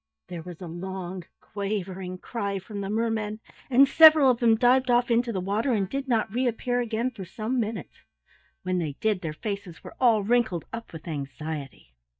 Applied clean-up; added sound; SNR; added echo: neural mask model DeepFilterNet 3.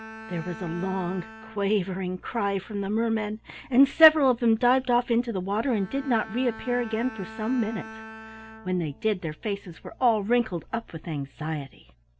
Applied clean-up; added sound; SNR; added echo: none; Bowed string instrument; 18 dB; none.